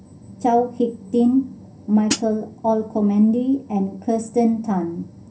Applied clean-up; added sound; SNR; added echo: none; Hi-hat; 5 dB; reverberation time 0.3 s.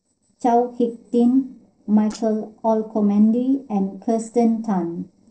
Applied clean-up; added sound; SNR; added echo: neural separator model SepFormer DNS4.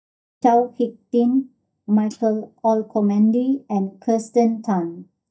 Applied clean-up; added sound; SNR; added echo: neural mask model DeepFilterNet 3.